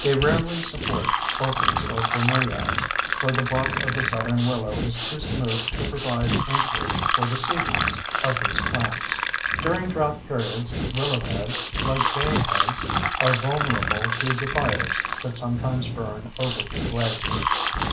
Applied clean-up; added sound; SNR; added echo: none; Breathing + Fill (with liquid); -2 dB; none.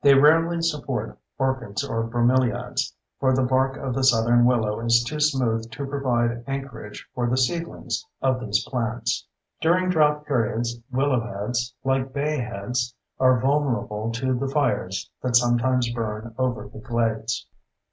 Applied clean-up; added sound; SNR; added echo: none; none; none; none.